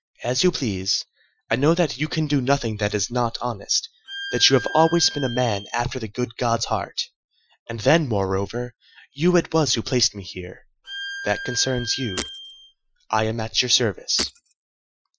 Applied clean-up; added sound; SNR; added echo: classical method Wiener filter.